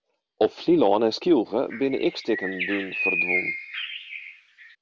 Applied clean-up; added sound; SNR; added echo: none; Bird; 5 dB; none.